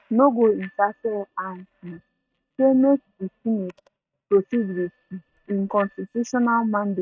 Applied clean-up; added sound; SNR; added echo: neural mask model RNNoise.